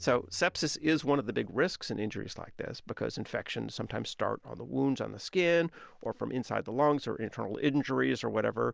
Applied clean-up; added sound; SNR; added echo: none; none; none; none.